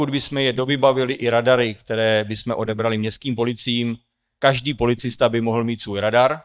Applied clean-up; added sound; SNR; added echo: neural mask model DeepFilterNet 3.